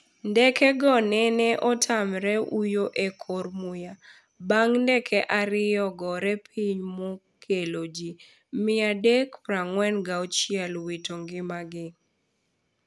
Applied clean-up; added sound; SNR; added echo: none; none; none; none.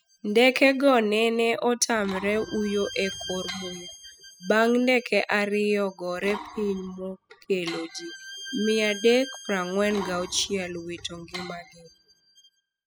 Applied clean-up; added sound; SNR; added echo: classical method spectral subtraction.